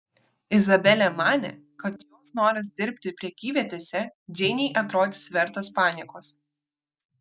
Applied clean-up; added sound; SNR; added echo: neural mask model DeepFilterNet 3.